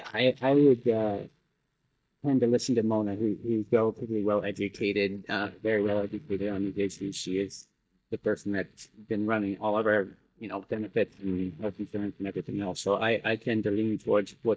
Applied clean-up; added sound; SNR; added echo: neural mask model DeepFilterNet 3.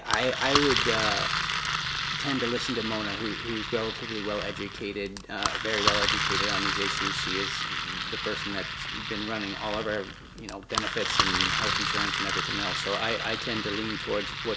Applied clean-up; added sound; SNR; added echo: none; Engine; -3 dB; none.